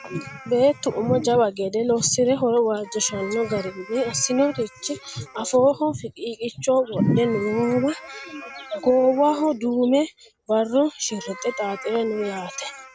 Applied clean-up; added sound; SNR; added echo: none; Meow; 20 dB; none.